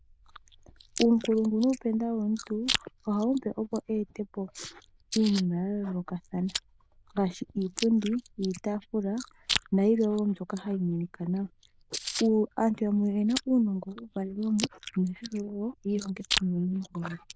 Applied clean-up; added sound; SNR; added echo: neural diffusion model UNIVERSE++.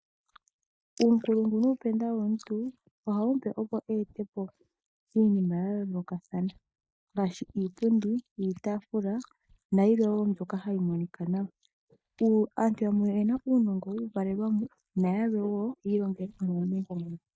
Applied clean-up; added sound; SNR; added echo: neural mask model DeepFilterNet 3.